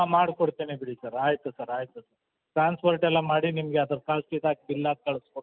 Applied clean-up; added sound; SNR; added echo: none; none; none; none.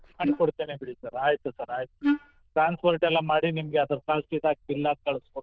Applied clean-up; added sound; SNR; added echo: neural diffusion model UNIVERSE++.